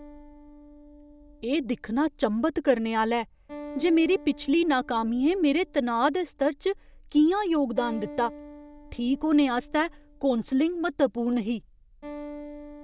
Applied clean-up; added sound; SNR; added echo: none; Acoustic guitar; 19 dB; none.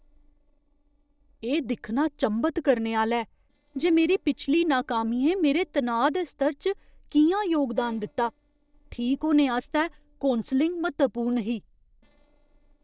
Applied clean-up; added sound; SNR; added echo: neural separator model SepFormer DNS4.